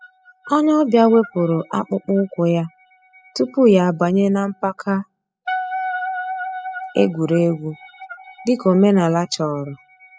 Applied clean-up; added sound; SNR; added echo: classical method spectral subtraction.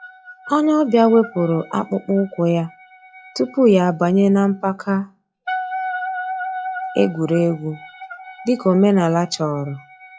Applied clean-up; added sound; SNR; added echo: classical method log-MMSE.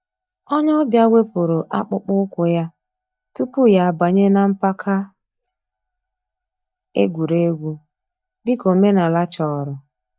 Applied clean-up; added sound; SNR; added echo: neural mask model DeepFilterNet 3.